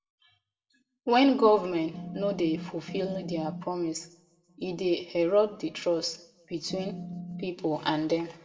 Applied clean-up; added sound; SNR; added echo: none; Organ; 9 dB; reverberation time 0.7 s.